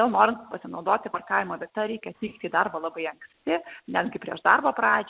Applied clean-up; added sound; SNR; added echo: none; none; none; none.